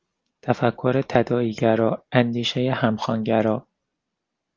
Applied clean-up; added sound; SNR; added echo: none; none; none; none.